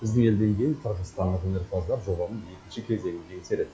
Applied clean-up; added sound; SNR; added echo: classical method log-MMSE.